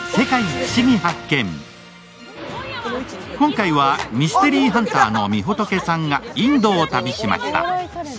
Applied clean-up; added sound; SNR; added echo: none; Clapping; 15 dB; none.